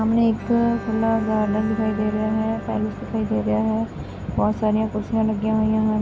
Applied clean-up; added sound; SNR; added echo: none; Bowed string instrument; 16 dB; none.